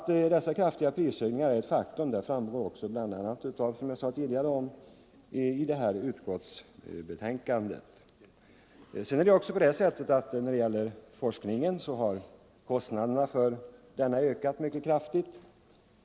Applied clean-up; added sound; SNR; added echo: none; none; none; none.